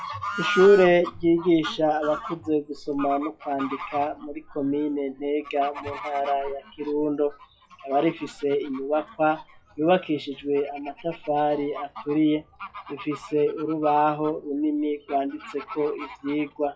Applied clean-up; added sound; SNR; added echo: classical method log-MMSE.